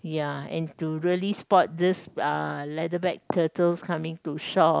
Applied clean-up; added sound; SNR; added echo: none; none; none; none.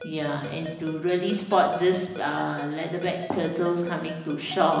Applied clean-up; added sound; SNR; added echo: none; Ringtone; 15 dB; reverberation time 1.0 s.